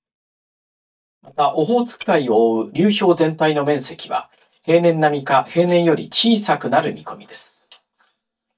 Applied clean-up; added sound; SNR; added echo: neural mask model DeepFilterNet 3.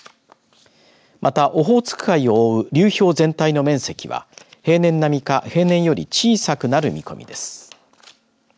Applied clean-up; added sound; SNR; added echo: none; none; none; none.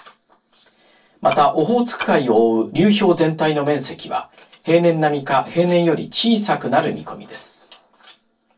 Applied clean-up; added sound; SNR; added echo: neural separator model SepFormer DNS4.